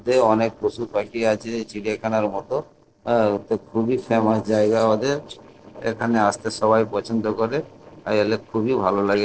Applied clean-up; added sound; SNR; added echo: neural separator model SepFormer DNS4.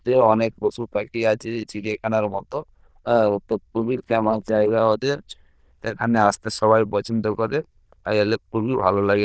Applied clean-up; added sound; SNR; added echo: neural diffusion model UNIVERSE++.